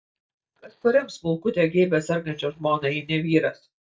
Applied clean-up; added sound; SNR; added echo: neural mask model DeepFilterNet 3.